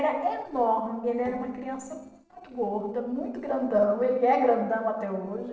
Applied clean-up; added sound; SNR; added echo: neural separator model SepFormer DNS4.